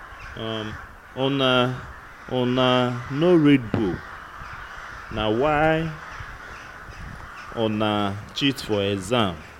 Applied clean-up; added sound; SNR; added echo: none; Crow; 14 dB; none.